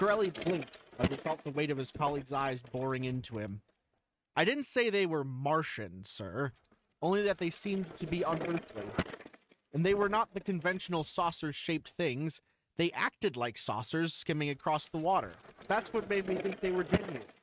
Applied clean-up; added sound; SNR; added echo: neural mask model RNNoise.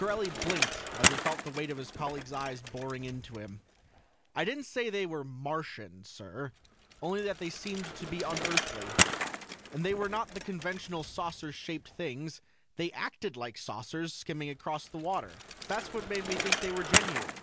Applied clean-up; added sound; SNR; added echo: none; Bicycle; 0 dB; none.